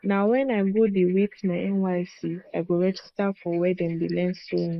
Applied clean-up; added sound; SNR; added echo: neural mask model Resemble Enhance denoiser.